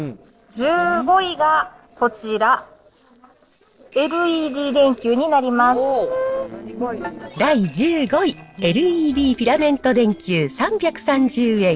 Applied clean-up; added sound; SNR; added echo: neural separator model SepFormer DNS4.